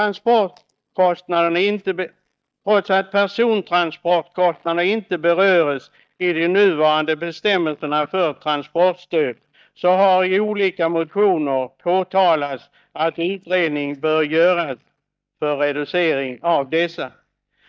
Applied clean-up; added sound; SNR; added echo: neural mask model DeepFilterNet 3.